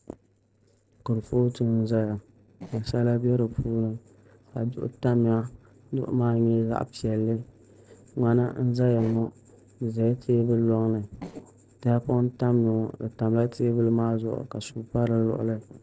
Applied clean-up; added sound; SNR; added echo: neural separator model SepFormer DNS4.